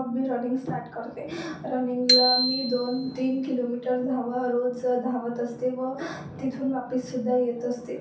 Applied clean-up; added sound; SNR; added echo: none; Bicycle bell; 1 dB; reverberation time 0.6 s.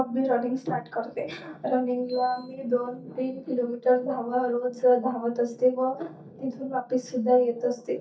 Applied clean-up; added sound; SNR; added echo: neural mask model DeepFilterNet 3.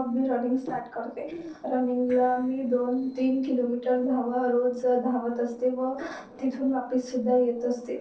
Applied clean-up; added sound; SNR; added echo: neural separator model SepFormer DNS4.